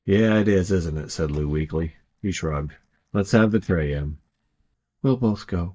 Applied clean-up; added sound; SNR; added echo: neural mask model DeepFilterNet 3.